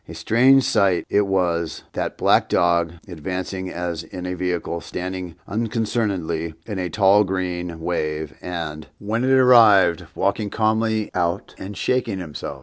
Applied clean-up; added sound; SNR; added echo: none; none; none; none.